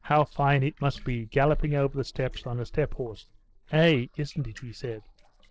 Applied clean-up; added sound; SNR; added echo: neural separator model SepFormer DNS4.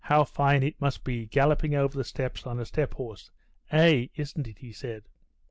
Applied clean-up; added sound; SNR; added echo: none; none; none; none.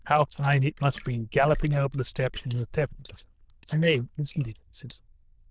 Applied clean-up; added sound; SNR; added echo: neural diffusion model UNIVERSE++.